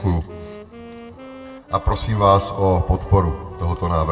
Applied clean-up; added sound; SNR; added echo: none; Wind instrument, woodwind instrument; 18 dB; reverberation time 1.8 s.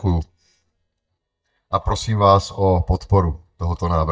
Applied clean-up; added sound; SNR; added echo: neural mask model DeepFilterNet 3.